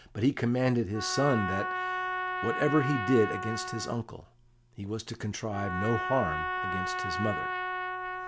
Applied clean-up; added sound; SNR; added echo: none; Trumpet; 4 dB; none.